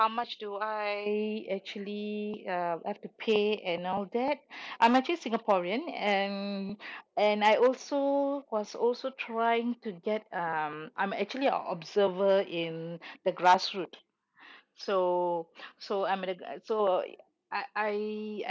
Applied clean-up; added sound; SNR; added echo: none; none; none; none.